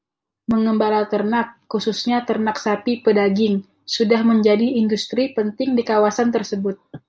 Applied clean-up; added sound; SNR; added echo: none; none; none; none.